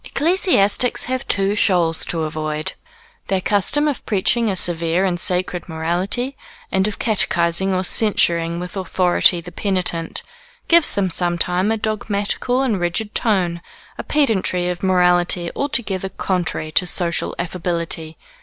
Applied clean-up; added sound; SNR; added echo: none; none; none; none.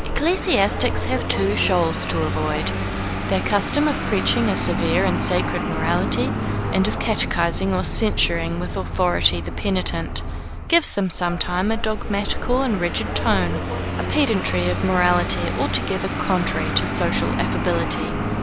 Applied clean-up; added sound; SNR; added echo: none; Vehicle; 1 dB; none.